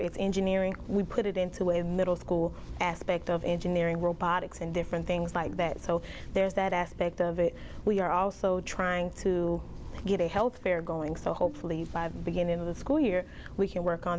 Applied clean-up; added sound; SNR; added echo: none; Bowed string instrument; 20 dB; none.